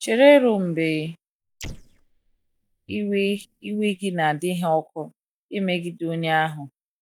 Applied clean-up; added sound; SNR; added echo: neural mask model DeepFilterNet 3.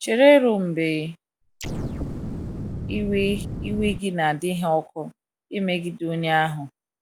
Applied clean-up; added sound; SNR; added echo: none; Explosion; 7 dB; none.